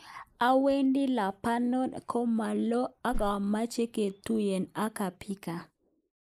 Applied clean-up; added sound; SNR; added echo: neural mask model Resemble Enhance denoiser.